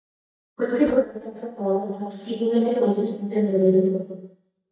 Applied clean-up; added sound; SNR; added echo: neural mask model DeepFilterNet 3.